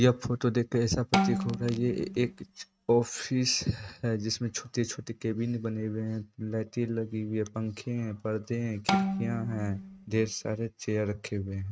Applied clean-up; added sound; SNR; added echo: neural mask model RNNoise.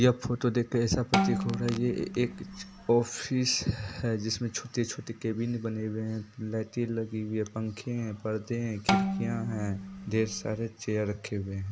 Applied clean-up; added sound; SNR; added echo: none; Bowed string instrument; 1 dB; none.